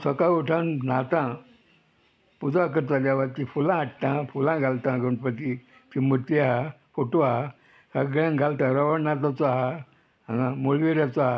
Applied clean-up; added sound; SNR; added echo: none; none; none; none.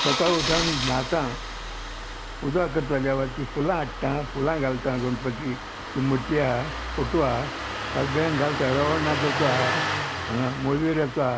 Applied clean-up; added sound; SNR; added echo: none; Engine starting; 4 dB; none.